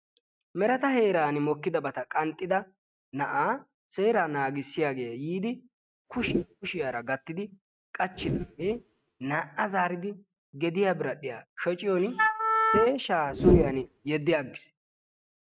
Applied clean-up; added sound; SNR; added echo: neural mask model RNNoise.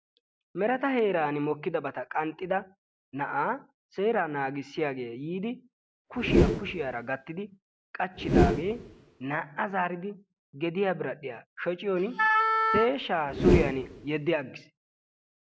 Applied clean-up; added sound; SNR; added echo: none; Whoosh, swoosh, swish + Wind instrument, woodwind instrument; -3 dB; none.